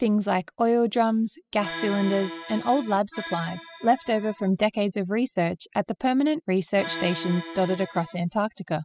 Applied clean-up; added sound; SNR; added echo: classical method spectral subtraction.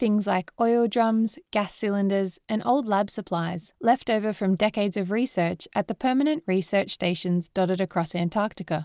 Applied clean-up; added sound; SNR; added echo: none; none; none; none.